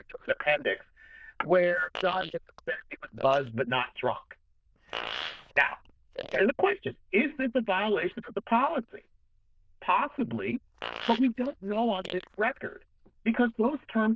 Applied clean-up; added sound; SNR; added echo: neural diffusion model UNIVERSE++.